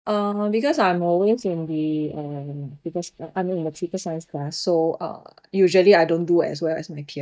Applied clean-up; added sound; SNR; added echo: neural mask model DeepFilterNet 3.